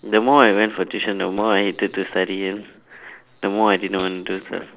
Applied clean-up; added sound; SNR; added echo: neural separator model SepFormer DNS4.